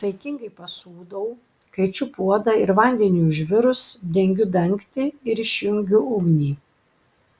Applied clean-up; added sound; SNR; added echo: none; none; none; none.